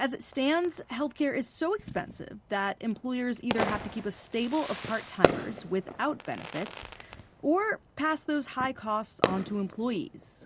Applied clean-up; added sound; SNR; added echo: none; Fireworks; 5 dB; none.